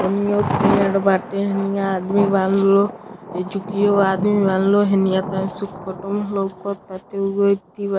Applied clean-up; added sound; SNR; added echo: none; Thunder; 8 dB; none.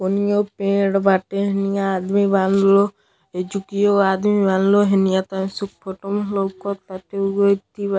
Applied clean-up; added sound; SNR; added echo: none; none; none; none.